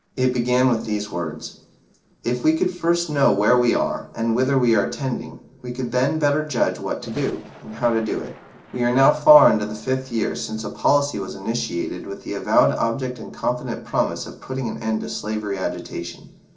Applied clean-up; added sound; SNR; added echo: neural separator model SepFormer DNS4.